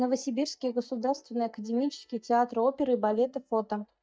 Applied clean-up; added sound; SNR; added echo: neural mask model DeepFilterNet 3.